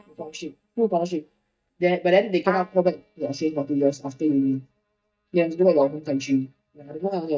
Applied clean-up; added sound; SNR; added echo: neural mask model DeepFilterNet 3.